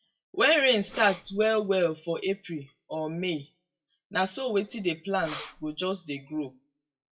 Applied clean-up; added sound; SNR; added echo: classical method WPE with log-MMSE.